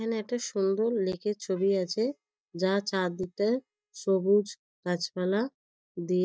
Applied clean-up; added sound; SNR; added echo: neural mask model DeepFilterNet 3.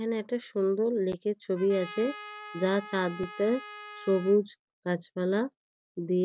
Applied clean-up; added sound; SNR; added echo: none; Trumpet; 15 dB; none.